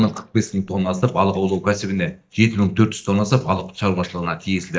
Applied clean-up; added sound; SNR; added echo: neural mask model DeepFilterNet 3.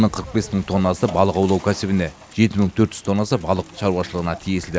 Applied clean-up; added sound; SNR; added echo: none; none; none; none.